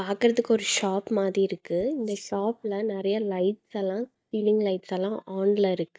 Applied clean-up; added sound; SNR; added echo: neural mask model DeepFilterNet 3.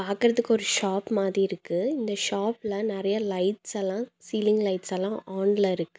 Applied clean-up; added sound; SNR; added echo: none; none; none; none.